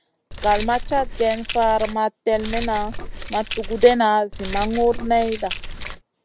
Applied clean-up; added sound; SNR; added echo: none; Keys jangling; 8 dB; none.